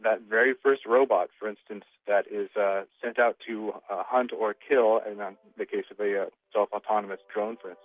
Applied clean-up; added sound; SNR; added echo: none; none; none; none.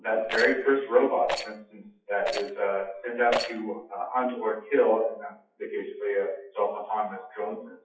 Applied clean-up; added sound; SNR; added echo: classical method WPE with log-MMSE.